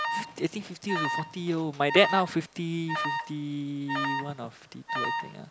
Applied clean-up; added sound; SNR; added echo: none; Alarm; 4 dB; none.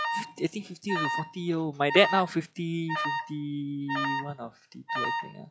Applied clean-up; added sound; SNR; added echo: classical method log-MMSE.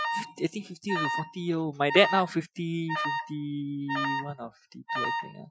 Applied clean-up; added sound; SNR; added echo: classical method Wiener filter.